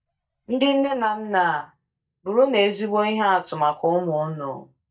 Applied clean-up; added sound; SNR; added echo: neural mask model DeepFilterNet 3.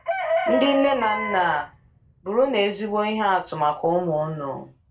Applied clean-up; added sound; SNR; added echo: none; Chicken, rooster; 7 dB; reverberation time 0.3 s.